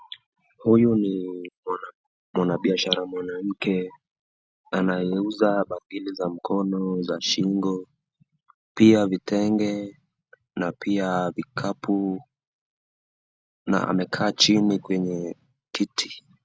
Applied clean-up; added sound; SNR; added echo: none; none; none; none.